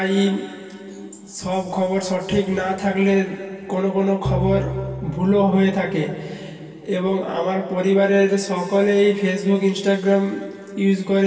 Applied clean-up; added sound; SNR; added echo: none; Piano; 10 dB; reverberation time 2.6 s.